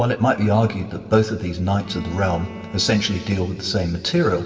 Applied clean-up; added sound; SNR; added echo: none; Bowed string instrument; 18 dB; reverberation time 1.9 s.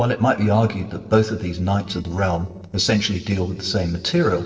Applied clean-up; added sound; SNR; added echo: neural separator model SepFormer DNS4.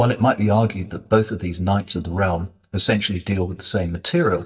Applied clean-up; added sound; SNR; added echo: neural mask model DeepFilterNet 3.